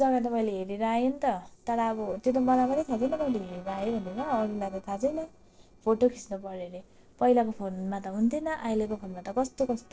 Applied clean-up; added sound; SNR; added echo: neural separator model SepFormer DNS4.